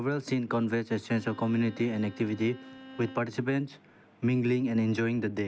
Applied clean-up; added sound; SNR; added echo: none; Bowed string instrument; 20 dB; none.